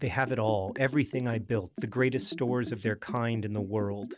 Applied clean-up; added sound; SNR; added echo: none; Liquid; 12 dB; none.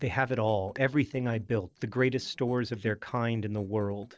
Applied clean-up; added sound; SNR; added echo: neural separator model SepFormer DNS4.